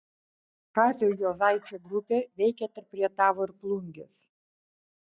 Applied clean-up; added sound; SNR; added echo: neural mask model DeepFilterNet 3.